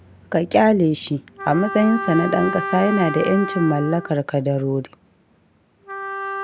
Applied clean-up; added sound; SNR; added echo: none; Trumpet; 9 dB; none.